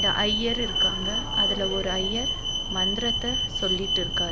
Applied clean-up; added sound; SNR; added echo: none; Alarm; -5 dB; none.